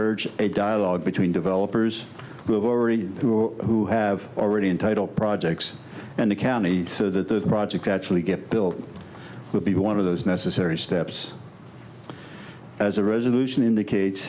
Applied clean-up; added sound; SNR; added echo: none; none; none; none.